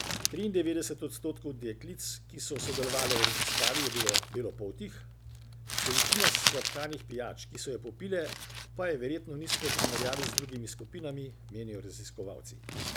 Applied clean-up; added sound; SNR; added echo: none; Crumpling, crinkling; -3 dB; none.